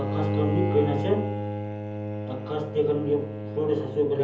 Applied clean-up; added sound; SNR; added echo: none; Bowed string instrument; 2 dB; reverberation time 0.7 s.